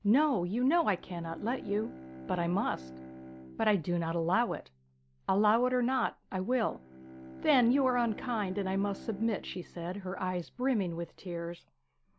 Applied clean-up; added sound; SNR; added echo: none; Bowed string instrument; 17 dB; none.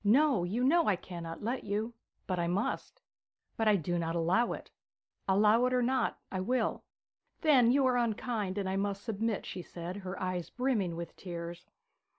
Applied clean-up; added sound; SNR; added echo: none; none; none; none.